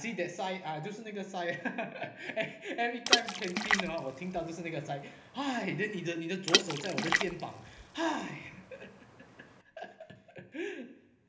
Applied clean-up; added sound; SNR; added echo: none; Water / Splash, splatter; -2 dB; reverberation time 0.8 s.